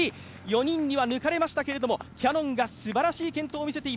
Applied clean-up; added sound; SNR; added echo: none; none; none; none.